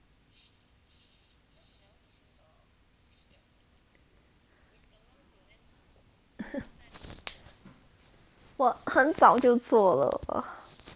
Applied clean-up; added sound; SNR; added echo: none; none; none; none.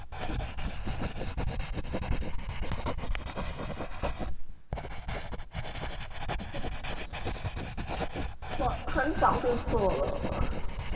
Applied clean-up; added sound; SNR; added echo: none; Writing; -5 dB; reverberation time 2.4 s.